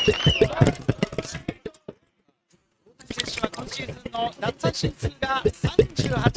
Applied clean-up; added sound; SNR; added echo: neural mask model RNNoise.